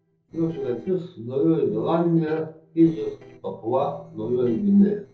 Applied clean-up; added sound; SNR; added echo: neural separator model SepFormer DNS4.